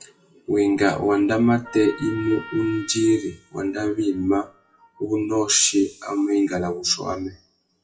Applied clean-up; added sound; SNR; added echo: classical method WPE with log-MMSE.